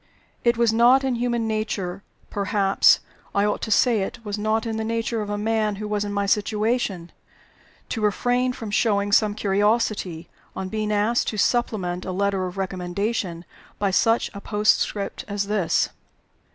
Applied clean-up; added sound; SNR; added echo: none; none; none; none.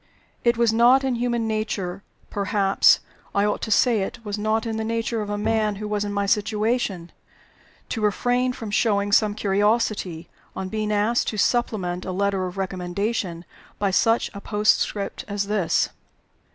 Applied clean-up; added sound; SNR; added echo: none; Bowed string instrument; 14 dB; none.